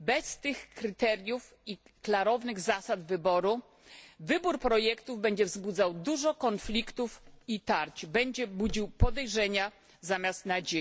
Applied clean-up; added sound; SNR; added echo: none; none; none; none.